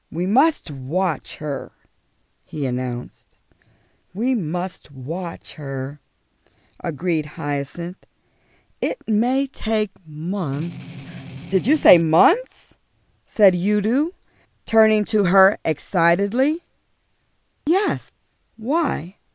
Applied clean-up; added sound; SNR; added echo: none; Strum; 13 dB; none.